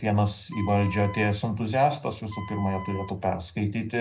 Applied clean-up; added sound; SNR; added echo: none; Wind instrument, woodwind instrument; 16 dB; reverberation time 0.4 s.